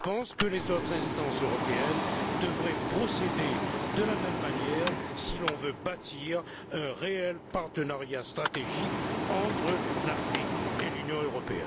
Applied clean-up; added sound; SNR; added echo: none; Mechanical fan; -1 dB; none.